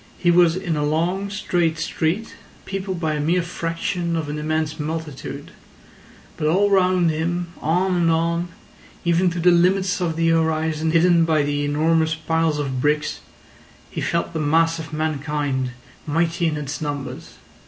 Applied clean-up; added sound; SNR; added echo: none; none; none; none.